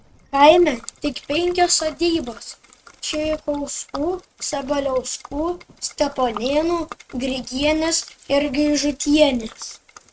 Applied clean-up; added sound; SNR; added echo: neural mask model RNNoise.